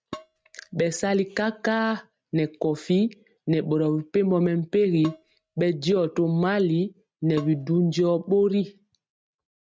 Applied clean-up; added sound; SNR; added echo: neural mask model RNNoise.